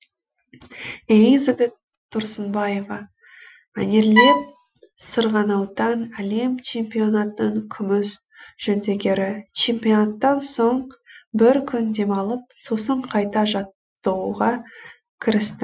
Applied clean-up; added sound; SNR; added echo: classical method Wiener filter.